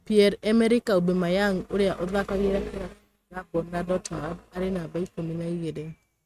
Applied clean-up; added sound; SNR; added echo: neural mask model RNNoise.